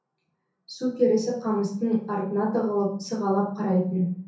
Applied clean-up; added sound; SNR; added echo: none; none; none; reverberation time 0.6 s.